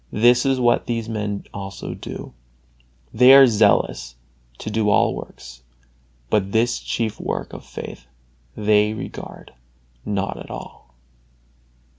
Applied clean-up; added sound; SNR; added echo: none; none; none; none.